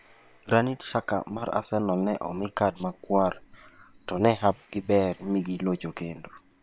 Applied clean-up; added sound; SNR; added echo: neural separator model SepFormer WHAM!.